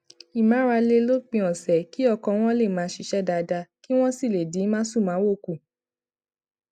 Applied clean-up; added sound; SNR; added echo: none; none; none; none.